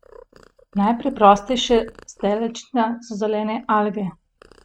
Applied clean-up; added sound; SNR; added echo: neural mask model RNNoise.